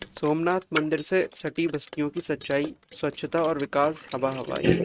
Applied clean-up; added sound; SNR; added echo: neural mask model RNNoise.